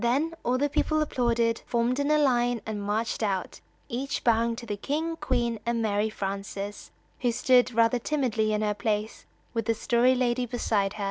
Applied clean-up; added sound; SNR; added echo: none; none; none; none.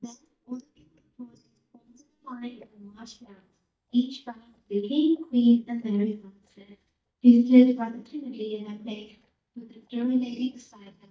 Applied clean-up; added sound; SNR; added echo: neural mask model DeepFilterNet 3.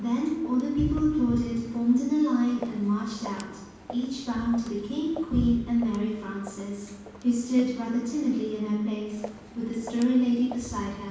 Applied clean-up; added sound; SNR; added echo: none; Walk, footsteps; 19 dB; reverberation time 1.2 s.